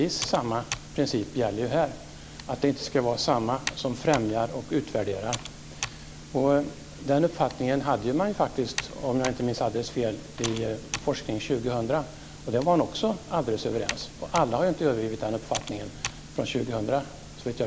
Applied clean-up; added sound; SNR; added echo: none; Computer keyboard; 14 dB; none.